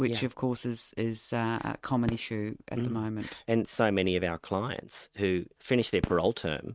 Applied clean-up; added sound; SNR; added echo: neural mask model RNNoise.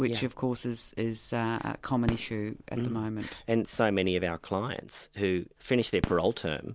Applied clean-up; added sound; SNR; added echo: none; Fireworks; 13 dB; none.